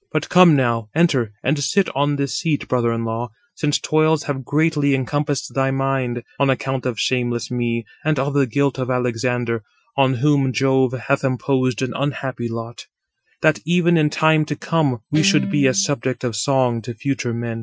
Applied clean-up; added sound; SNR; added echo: classical method Wiener filter.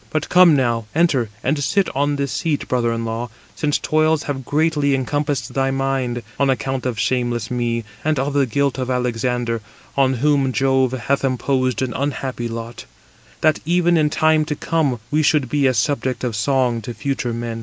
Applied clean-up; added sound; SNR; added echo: none; none; none; none.